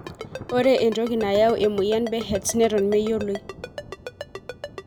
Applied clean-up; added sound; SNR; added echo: none; Thunder + Ringtone; 13 dB; none.